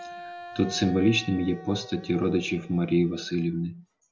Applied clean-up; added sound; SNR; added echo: none; Wind instrument, woodwind instrument; 18 dB; none.